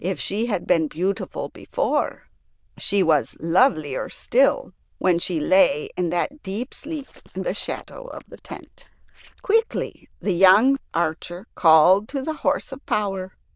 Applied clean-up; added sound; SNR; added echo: neural diffusion model UNIVERSE++.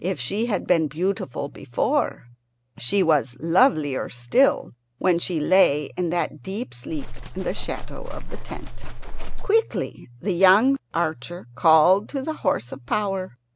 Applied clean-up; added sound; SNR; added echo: none; Livestock, farm animals, working animals; 1 dB; none.